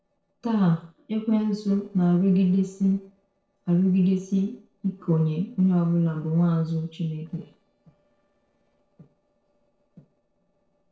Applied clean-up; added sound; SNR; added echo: neural separator model SepFormer DNS4.